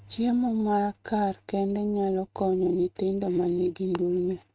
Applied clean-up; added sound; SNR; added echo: neural mask model RNNoise.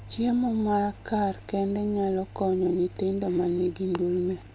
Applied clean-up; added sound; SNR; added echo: none; Engine; 18 dB; none.